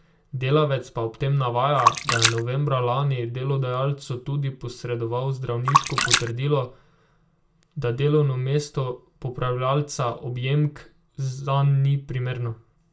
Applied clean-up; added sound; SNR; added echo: none; Splash, splatter; 1 dB; reverberation time 0.2 s.